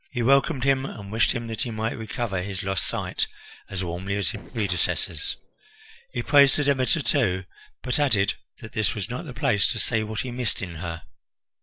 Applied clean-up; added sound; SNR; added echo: neural separator model SepFormer DNS4.